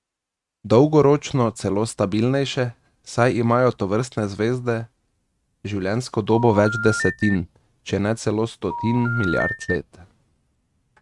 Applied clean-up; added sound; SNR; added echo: neural mask model RNNoise.